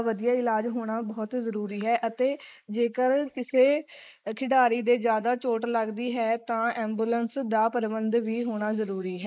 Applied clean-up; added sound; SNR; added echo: neural mask model Resemble Enhance denoiser.